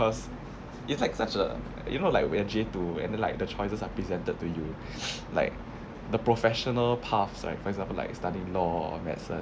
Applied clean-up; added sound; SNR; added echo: none; none; none; none.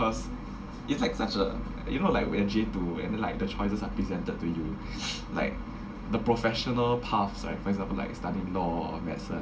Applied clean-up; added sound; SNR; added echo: none; none; none; reverberation time 0.2 s.